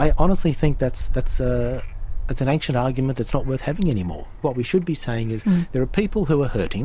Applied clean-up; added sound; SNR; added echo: none; Frog; 2 dB; none.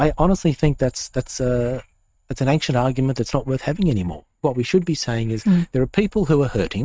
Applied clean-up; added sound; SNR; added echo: neural mask model RNNoise.